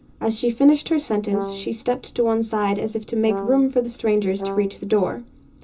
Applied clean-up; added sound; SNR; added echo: none; Brass instrument; 9 dB; reverberation time 0.2 s.